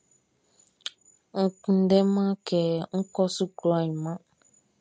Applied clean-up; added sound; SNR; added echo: none; none; none; none.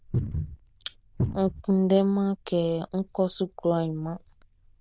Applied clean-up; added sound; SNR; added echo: neural diffusion model UNIVERSE++.